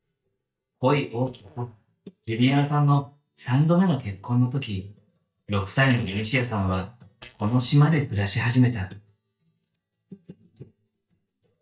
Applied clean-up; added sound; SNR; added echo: neural mask model DeepFilterNet 3.